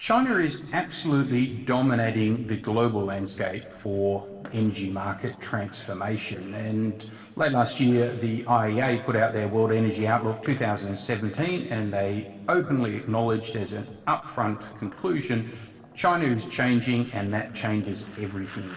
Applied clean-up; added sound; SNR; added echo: neural separator model SepFormer DNS4.